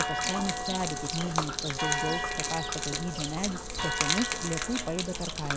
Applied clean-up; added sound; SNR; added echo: none; Gurgling / Liquid + Church bell; -2 dB; none.